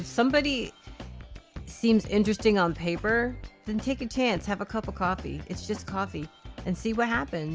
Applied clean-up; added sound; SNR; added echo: none; none; none; none.